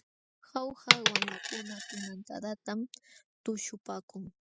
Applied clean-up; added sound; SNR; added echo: classical method spectral subtraction.